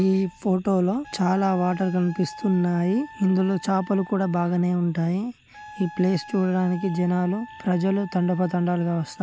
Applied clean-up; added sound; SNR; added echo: none; Wind instrument, woodwind instrument; 20 dB; none.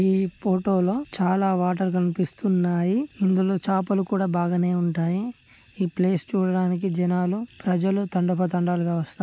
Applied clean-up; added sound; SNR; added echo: none; none; none; none.